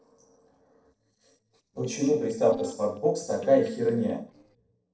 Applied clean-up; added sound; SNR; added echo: neural separator model SepFormer DNS4.